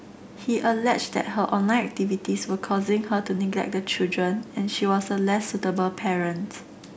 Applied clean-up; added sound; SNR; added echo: none; none; none; none.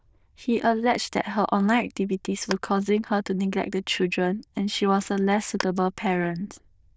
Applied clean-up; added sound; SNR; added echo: neural diffusion model UNIVERSE++.